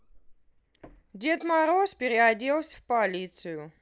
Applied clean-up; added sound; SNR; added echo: neural mask model Resemble Enhance denoiser.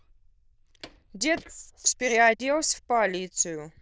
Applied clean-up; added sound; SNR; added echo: neural diffusion model UNIVERSE++.